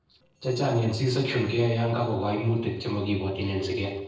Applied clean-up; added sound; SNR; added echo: neural separator model SepFormer DNS4.